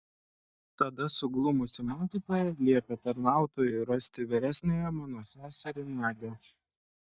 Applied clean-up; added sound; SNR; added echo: neural mask model DeepFilterNet 3.